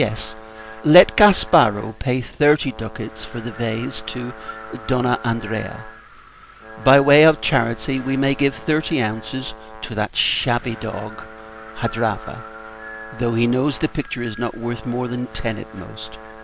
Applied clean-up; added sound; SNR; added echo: none; Brass instrument + Wind; 17 dB; none.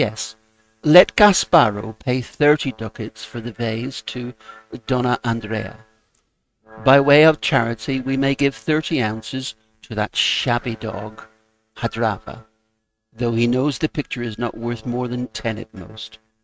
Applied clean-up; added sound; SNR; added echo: neural mask model RNNoise.